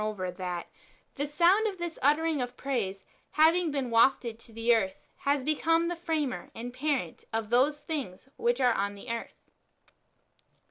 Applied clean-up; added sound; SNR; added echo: none; none; none; none.